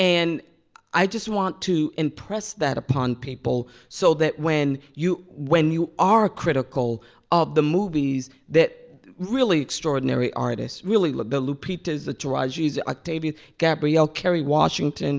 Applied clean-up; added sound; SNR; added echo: none; none; none; none.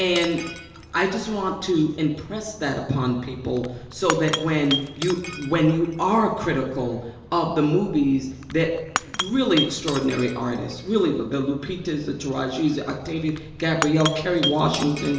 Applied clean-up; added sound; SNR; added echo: none; Shatter / Crushing; 11 dB; reverberation time 1.0 s.